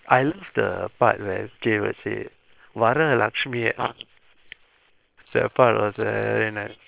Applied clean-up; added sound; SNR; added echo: neural separator model SepFormer WHAM!.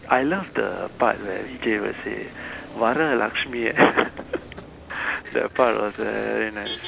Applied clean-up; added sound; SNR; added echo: none; Motor vehicle (road); 17 dB; none.